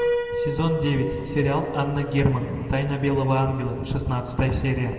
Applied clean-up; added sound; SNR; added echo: none; Piano; 8 dB; reverberation time 2.3 s.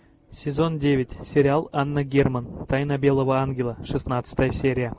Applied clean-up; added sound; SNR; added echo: none; none; none; none.